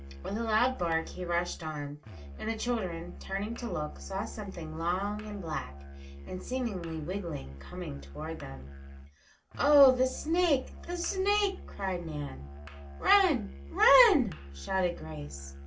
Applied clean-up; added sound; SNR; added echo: none; Musical instrument; 12 dB; reverberation time 0.2 s.